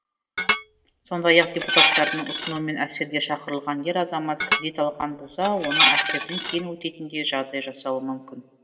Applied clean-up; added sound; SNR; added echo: none; Dishes, pots, and pans; -3 dB; reverberation time 1.3 s.